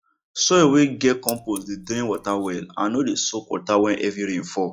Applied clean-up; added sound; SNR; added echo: classical method log-MMSE.